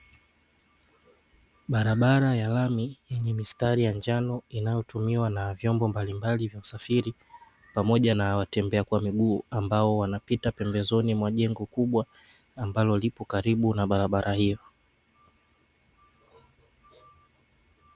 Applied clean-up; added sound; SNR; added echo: none; none; none; none.